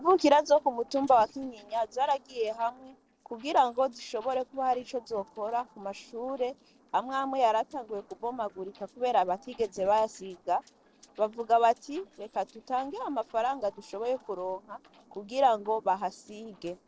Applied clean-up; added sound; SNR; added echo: neural separator model SepFormer DNS4.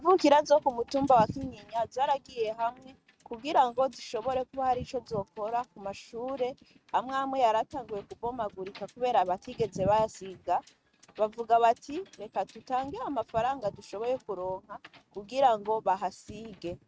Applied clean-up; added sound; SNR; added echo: neural mask model RNNoise.